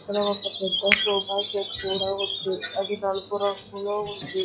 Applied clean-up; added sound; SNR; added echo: classical method log-MMSE.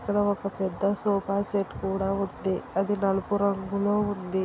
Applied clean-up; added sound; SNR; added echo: none; none; none; none.